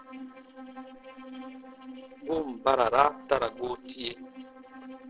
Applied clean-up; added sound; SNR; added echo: neural separator model SepFormer DNS4.